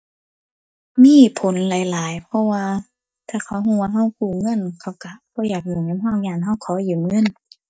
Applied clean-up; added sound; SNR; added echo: neural mask model DeepFilterNet 3.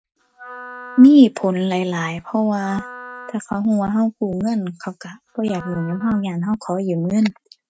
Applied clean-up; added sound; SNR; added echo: neural mask model RNNoise.